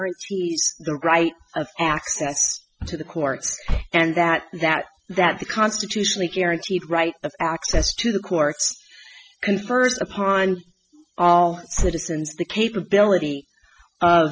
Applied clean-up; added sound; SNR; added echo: classical method spectral subtraction.